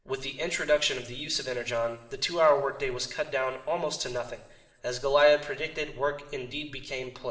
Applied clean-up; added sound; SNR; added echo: none; none; none; reverberation time 1.4 s.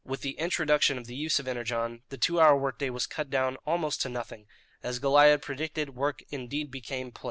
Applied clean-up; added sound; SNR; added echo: none; none; none; none.